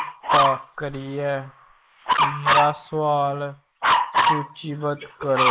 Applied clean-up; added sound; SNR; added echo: neural mask model Resemble Enhance denoiser.